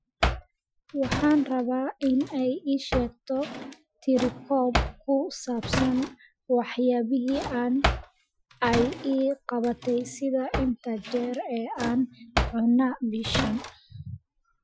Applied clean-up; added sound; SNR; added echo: classical method Wiener filter.